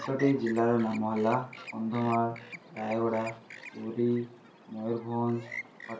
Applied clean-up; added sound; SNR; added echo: none; Chirp, tweet; 16 dB; reverberation time 0.3 s.